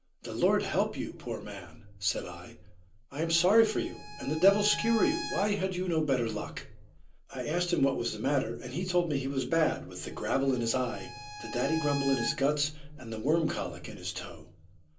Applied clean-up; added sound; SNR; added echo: none; Bowed string instrument; 12 dB; reverberation time 0.3 s.